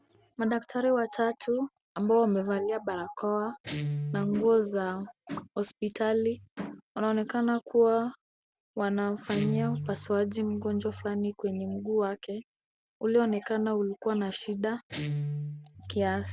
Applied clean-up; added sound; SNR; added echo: none; Guitar; 12 dB; none.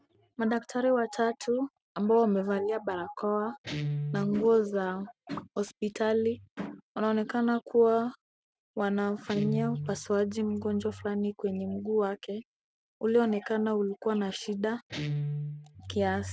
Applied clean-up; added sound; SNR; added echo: neural mask model RNNoise.